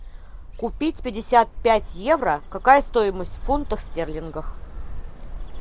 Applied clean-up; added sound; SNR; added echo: none; Bird; 9 dB; none.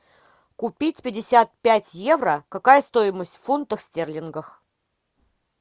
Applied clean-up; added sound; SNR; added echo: none; none; none; none.